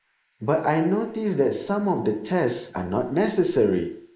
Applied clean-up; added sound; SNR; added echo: neural mask model Resemble Enhance denoiser.